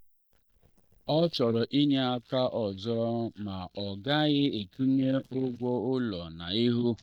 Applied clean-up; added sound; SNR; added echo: neural mask model DeepFilterNet 3.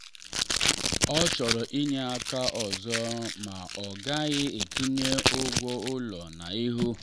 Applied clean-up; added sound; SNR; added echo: none; Packing tape, duct tape; 0 dB; none.